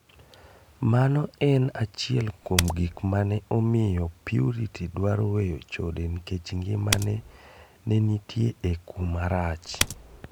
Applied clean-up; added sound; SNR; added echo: none; Typing; 4 dB; none.